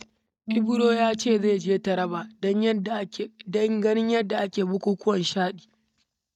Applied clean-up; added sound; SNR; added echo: neural mask model DeepFilterNet 3.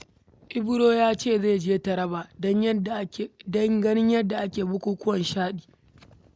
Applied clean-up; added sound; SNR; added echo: none; none; none; none.